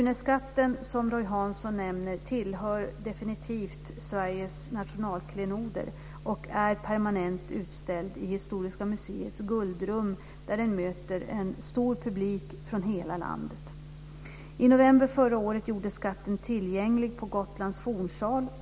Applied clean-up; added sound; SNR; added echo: none; none; none; none.